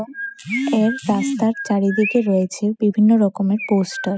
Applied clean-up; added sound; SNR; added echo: classical method spectral subtraction.